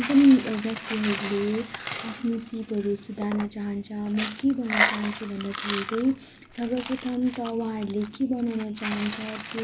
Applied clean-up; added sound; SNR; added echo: none; Coin (dropping); 8 dB; none.